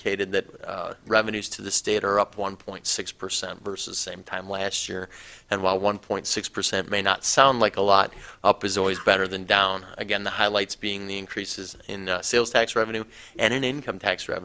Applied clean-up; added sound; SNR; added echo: none; none; none; none.